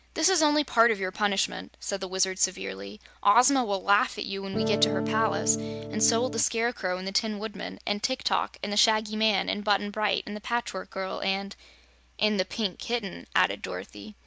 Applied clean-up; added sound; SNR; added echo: none; Electric guitar / Strum; 2 dB; none.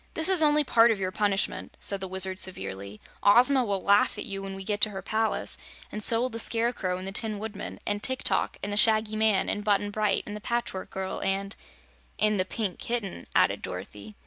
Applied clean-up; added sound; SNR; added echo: none; none; none; none.